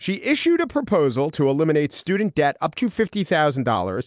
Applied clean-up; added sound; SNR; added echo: none; none; none; none.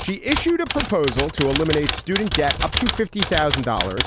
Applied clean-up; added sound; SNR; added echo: none; Typewriter; 4 dB; none.